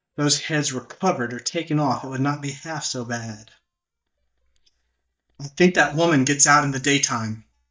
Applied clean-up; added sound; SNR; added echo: neural mask model DeepFilterNet 3.